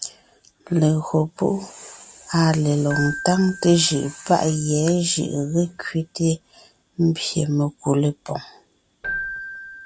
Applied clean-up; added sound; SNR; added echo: none; Keyboard (musical); 15 dB; none.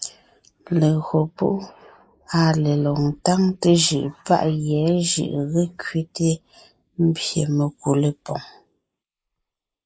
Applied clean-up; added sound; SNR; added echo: neural mask model Resemble Enhance denoiser.